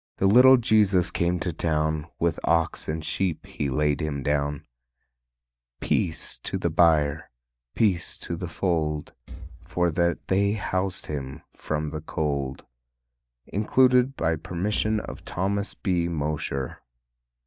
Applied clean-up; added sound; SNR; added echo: neural mask model DeepFilterNet 3.